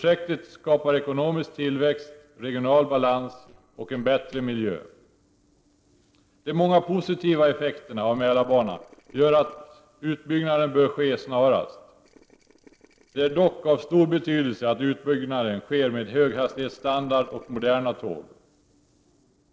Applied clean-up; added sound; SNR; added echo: neural separator model SepFormer DNS4.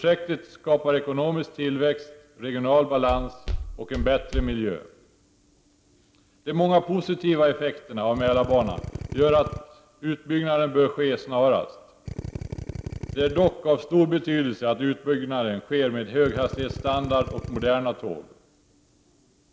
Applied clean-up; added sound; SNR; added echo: none; Drill + Walk, footsteps; 7 dB; none.